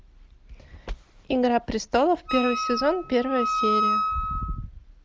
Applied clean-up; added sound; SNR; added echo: none; Wind instrument, woodwind instrument; 1 dB; none.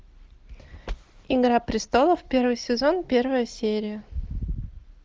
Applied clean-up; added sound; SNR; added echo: none; none; none; none.